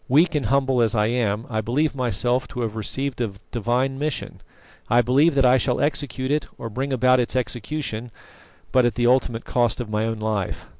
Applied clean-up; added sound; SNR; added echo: none; none; none; none.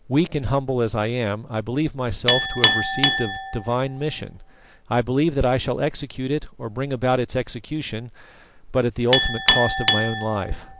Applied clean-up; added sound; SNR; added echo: none; Chink, clink; 3 dB; none.